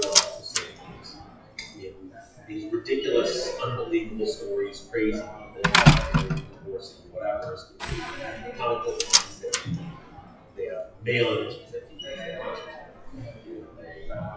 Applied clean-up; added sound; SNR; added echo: classical method WPE with log-MMSE.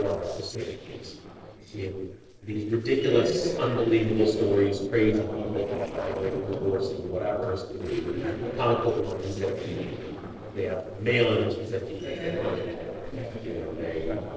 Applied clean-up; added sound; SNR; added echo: neural separator model SepFormer DNS4.